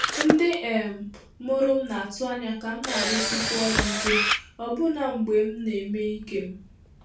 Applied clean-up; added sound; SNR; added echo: none; Camera; 3 dB; reverberation time 0.3 s.